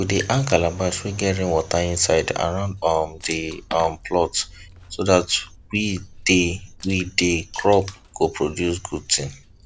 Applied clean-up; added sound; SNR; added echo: none; Water / Splash, splatter; 19 dB; none.